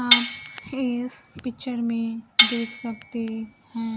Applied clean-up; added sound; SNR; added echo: none; Cutlery, silverware; -3 dB; none.